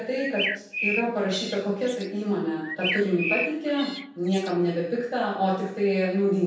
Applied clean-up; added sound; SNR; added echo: none; Bird; 6 dB; reverberation time 0.6 s.